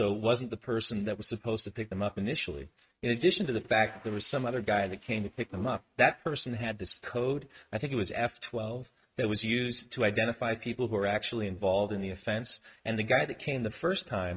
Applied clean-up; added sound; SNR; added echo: neural mask model RNNoise.